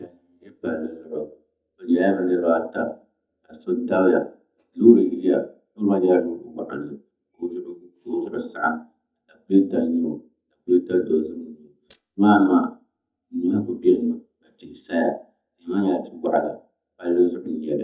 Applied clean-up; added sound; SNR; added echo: neural mask model DeepFilterNet 3.